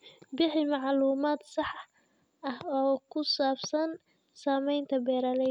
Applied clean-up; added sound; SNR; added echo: none; none; none; none.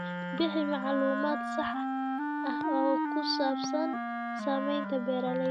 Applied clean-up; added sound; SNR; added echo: none; Wind instrument, woodwind instrument; 1 dB; none.